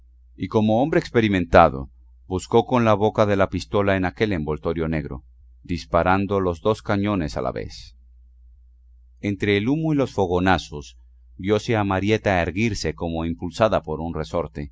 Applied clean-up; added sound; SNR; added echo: none; none; none; none.